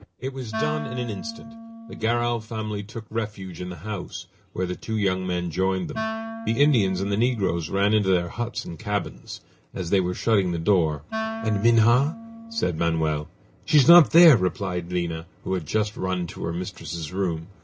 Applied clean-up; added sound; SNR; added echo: none; Wind instrument, woodwind instrument; 11 dB; none.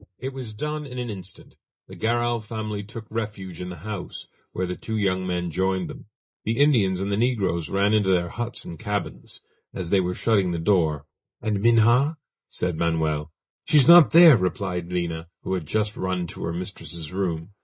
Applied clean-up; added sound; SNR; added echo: neural mask model Resemble Enhance denoiser.